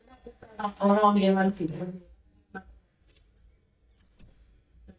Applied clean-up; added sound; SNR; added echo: neural mask model DeepFilterNet 3.